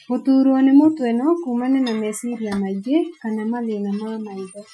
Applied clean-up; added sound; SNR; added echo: classical method Wiener filter.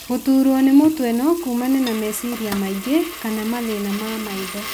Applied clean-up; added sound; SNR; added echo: none; Sink (filling or washing) / Water tap, faucet + Coin (dropping); 14 dB; none.